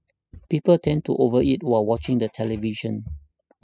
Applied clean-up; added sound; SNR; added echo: classical method spectral subtraction.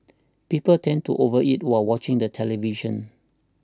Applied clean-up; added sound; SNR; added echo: none; none; none; none.